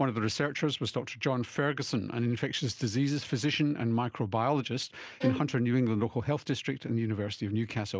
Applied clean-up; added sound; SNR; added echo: none; Bowed string instrument; 8 dB; none.